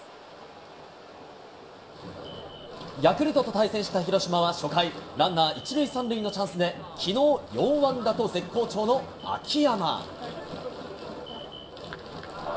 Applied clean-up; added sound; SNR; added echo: none; none; none; reverberation time 0.5 s.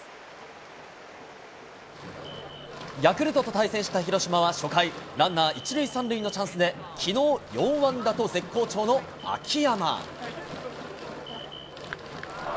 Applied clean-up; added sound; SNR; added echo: none; none; none; none.